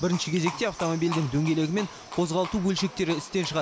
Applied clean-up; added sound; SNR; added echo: none; Livestock, farm animals, working animals; 13 dB; none.